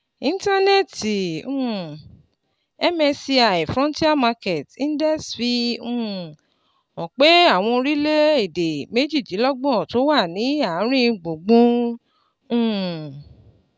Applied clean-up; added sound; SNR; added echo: none; none; none; none.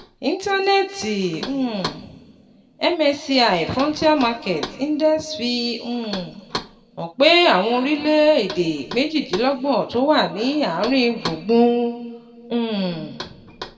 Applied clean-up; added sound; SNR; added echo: none; Knock; 17 dB; reverberation time 1.6 s.